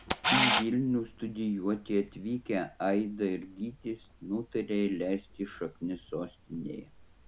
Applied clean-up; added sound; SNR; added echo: none; Camera; 3 dB; none.